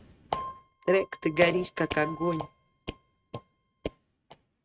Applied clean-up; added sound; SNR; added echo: neural mask model RNNoise.